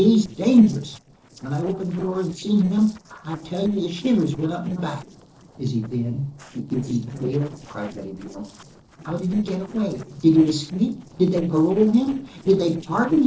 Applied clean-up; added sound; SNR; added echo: neural separator model SepFormer DNS4.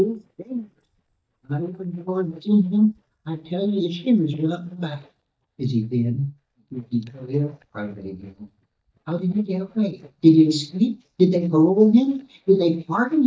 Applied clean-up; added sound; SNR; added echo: neural mask model DeepFilterNet 3.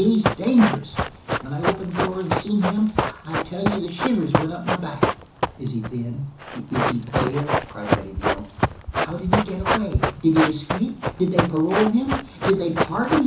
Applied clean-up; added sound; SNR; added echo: none; Run; 1 dB; reverberation time 0.7 s.